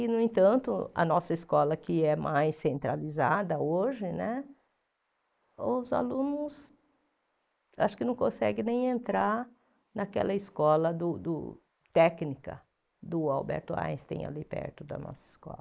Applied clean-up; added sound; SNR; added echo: neural mask model Resemble Enhance denoiser.